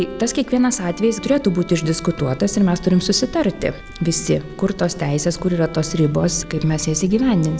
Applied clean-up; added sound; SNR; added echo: none; Bowed string instrument; 20 dB; none.